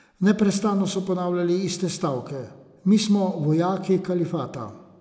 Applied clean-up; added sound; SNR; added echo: none; none; none; none.